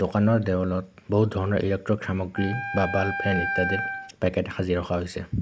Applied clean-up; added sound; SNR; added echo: none; Wind instrument, woodwind instrument; 5 dB; none.